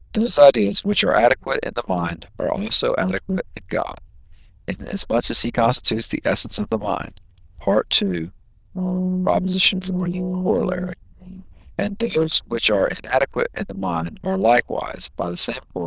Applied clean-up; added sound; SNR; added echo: neural diffusion model UNIVERSE++.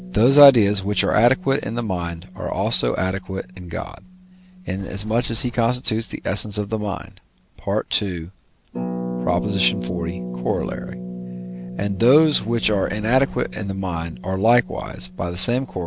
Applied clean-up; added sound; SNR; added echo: none; Sliding door + Harp; 11 dB; none.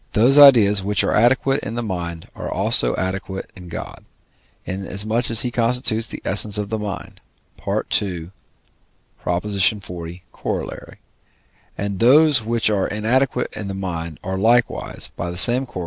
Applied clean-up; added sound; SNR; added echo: none; none; none; none.